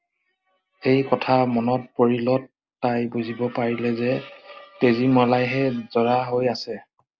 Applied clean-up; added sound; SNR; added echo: none; none; none; none.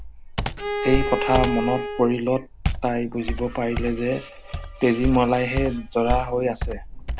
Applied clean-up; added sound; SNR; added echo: none; Computer keyboard + Bowed string instrument; 4 dB; none.